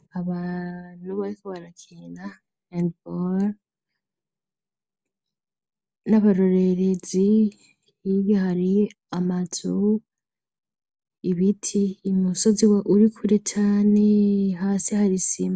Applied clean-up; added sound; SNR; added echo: none; none; none; none.